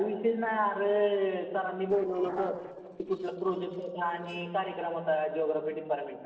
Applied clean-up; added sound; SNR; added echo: neural separator model SepFormer DNS4.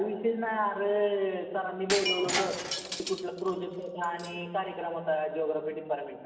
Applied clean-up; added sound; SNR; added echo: none; Shatter; 8 dB; reverberation time 1.9 s.